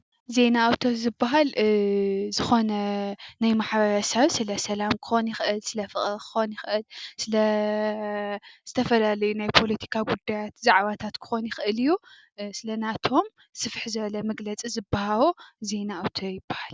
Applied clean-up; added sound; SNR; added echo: none; none; none; none.